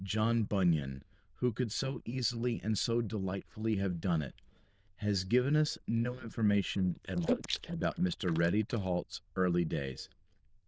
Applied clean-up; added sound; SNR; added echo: neural diffusion model UNIVERSE++.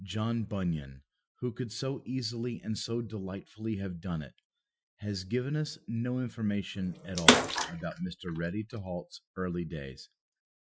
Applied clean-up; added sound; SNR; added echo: classical method Wiener filter.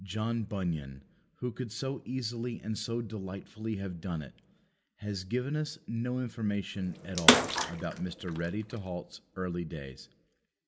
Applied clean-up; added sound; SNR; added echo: none; Bathtub (filling or washing) / Water / Splash, splatter; -5 dB; none.